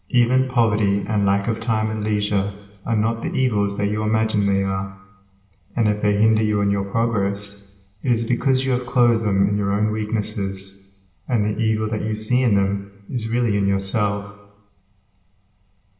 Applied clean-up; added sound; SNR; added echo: none; none; none; reverberation time 1.0 s.